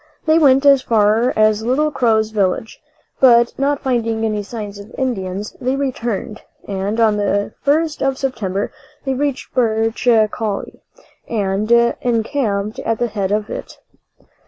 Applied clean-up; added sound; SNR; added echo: none; none; none; none.